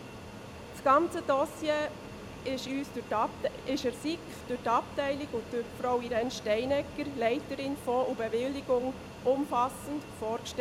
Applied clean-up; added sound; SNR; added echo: none; Fixed-wing aircraft, airplane; 13 dB; none.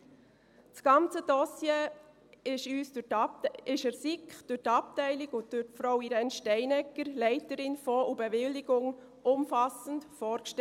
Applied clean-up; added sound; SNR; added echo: none; none; none; none.